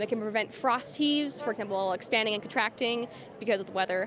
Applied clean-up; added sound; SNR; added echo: none; Brass instrument; 19 dB; none.